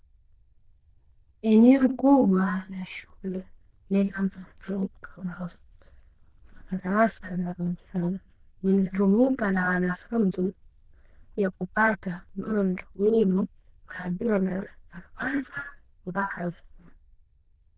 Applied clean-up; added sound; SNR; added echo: neural diffusion model UNIVERSE++.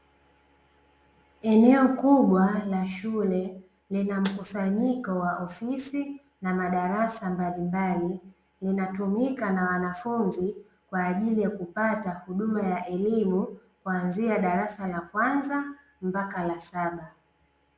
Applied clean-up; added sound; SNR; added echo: none; Snare drum; 15 dB; none.